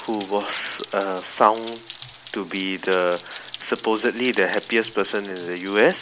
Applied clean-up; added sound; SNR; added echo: none; Rain; 18 dB; none.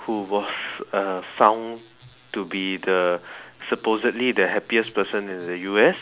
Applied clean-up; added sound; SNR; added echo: none; none; none; none.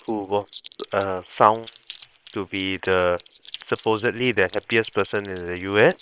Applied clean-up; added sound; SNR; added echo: neural separator model SepFormer WHAM!.